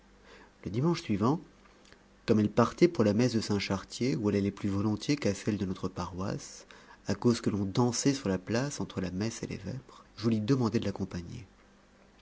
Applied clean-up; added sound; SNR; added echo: none; none; none; none.